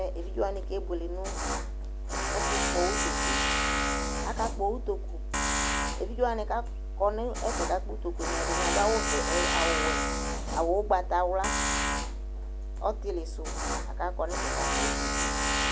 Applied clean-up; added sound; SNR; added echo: none; Tools; -3 dB; none.